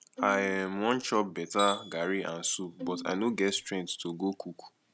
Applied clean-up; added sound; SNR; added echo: none; Tools + Bowed string instrument; 13 dB; none.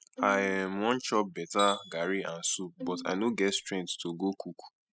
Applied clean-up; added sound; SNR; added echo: classical method spectral subtraction.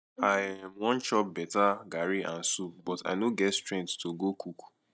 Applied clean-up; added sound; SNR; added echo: neural mask model DeepFilterNet 3.